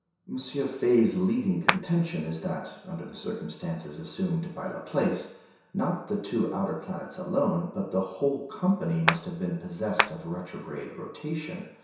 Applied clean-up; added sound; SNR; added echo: none; Clapping; -3 dB; reverberation time 0.7 s.